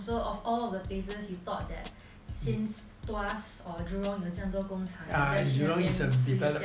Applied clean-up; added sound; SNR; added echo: none; Drum kit; 12 dB; none.